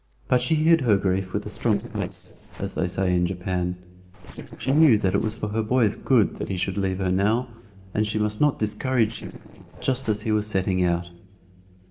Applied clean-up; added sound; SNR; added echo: neural separator model SepFormer DNS4.